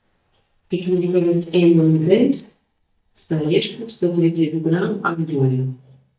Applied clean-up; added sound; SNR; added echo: neural mask model DeepFilterNet 3.